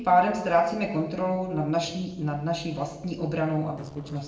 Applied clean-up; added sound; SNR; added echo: neural separator model SepFormer DNS4.